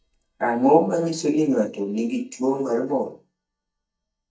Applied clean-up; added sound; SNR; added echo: neural mask model DeepFilterNet 3.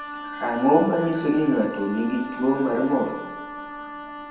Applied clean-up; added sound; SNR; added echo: none; Wind instrument, woodwind instrument; 12 dB; reverberation time 0.9 s.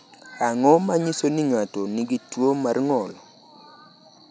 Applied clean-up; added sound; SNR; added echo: none; none; none; none.